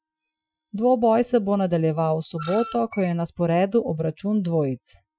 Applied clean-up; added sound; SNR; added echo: classical method Wiener filter.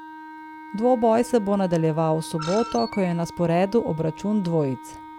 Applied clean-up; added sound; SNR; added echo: none; Wind instrument, woodwind instrument + Screech; 15 dB; none.